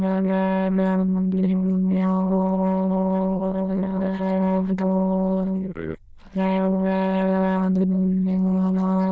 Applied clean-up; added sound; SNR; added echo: neural diffusion model UNIVERSE++.